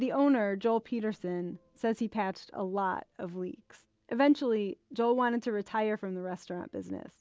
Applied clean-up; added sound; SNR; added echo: none; none; none; none.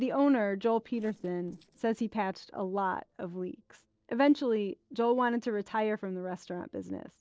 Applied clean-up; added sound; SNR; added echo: neural separator model SepFormer DNS4.